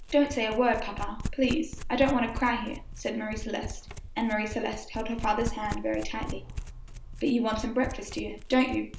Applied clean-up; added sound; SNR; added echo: none; Domestic sounds, home sounds; 8 dB; none.